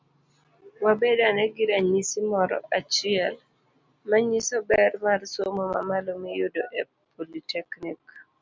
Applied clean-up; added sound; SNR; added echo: none; none; none; none.